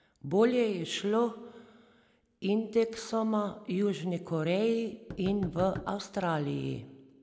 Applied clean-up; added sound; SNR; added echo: none; Knock; 13 dB; none.